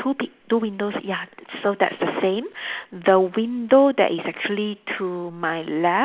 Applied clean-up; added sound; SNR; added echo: none; none; none; none.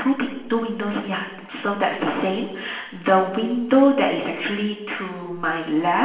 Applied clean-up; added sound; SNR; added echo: none; none; none; reverberation time 0.9 s.